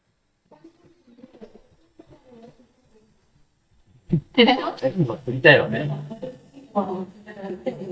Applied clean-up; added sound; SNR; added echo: neural mask model DeepFilterNet 3.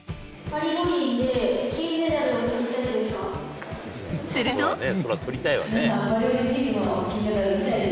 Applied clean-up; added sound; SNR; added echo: none; none; none; none.